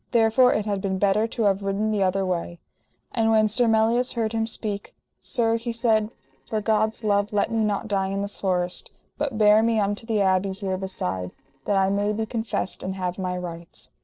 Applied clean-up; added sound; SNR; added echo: neural separator model SepFormer DNS4.